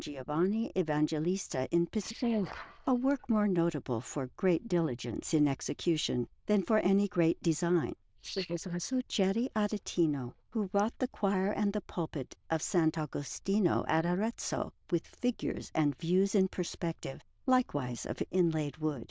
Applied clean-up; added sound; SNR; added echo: neural diffusion model UNIVERSE++.